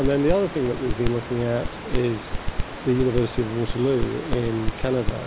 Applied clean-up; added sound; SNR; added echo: none; Crackle; 3 dB; none.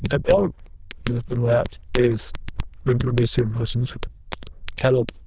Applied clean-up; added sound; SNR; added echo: neural diffusion model UNIVERSE++.